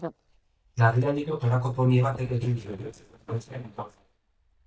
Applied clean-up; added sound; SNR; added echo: neural mask model DeepFilterNet 3.